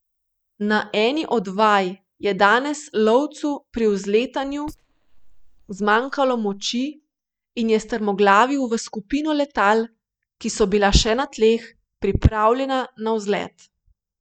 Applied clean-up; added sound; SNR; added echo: neural mask model DeepFilterNet 3.